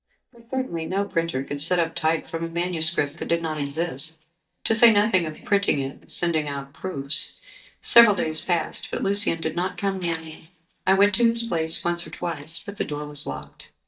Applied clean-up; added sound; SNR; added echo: neural mask model DeepFilterNet 3.